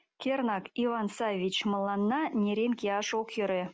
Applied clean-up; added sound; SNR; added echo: none; none; none; none.